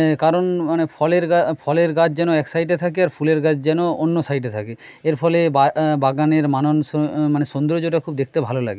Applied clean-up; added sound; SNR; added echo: none; none; none; none.